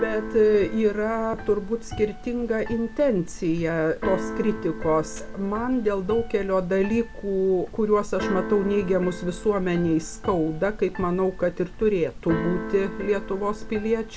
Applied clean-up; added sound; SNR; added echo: none; Keyboard (musical); 9 dB; reverberation time 0.2 s.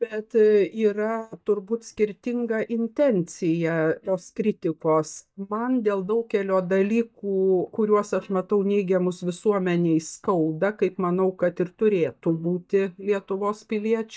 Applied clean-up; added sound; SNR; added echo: neural mask model DeepFilterNet 3.